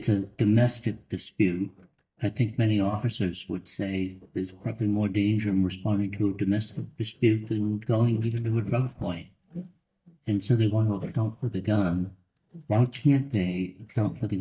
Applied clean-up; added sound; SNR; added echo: neural mask model DeepFilterNet 3.